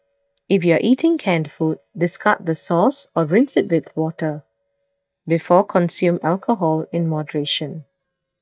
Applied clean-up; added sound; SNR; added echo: neural mask model DeepFilterNet 3.